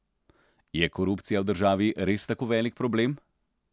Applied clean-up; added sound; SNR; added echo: none; none; none; none.